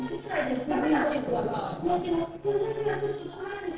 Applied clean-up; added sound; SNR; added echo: neural separator model SepFormer DNS4.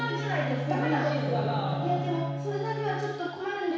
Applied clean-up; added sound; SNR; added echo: none; Bowed string instrument; 3 dB; reverberation time 1.1 s.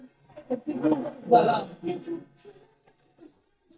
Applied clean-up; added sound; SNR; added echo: neural mask model DeepFilterNet 3.